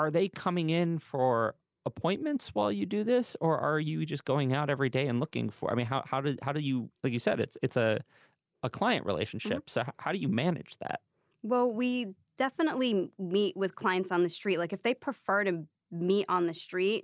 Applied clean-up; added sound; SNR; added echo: none; none; none; none.